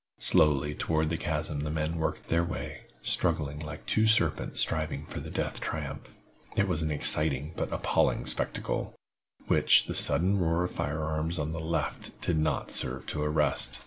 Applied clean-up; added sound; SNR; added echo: none; none; none; none.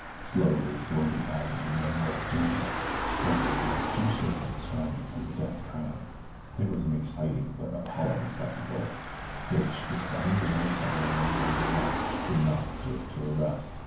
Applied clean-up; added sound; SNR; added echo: none; Engine / Car; 3 dB; reverberation time 0.9 s.